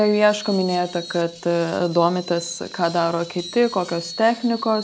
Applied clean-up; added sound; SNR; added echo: none; Screech; 16 dB; none.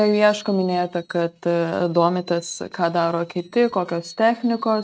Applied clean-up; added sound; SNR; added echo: neural mask model RNNoise.